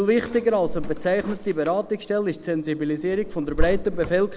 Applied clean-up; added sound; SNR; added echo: none; Drawer open or close; 6 dB; none.